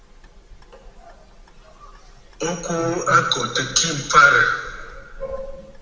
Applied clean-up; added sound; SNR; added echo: none; Clock; 20 dB; reverberation time 1.4 s.